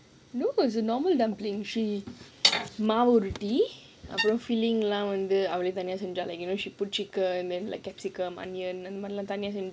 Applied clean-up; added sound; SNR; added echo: none; none; none; none.